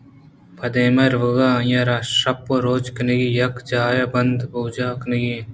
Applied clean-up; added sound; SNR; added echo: none; none; none; none.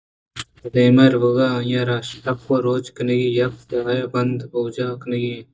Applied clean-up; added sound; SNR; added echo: neural mask model DeepFilterNet 3.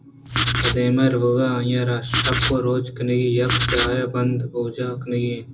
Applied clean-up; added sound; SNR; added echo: none; Writing; -2 dB; reverberation time 0.2 s.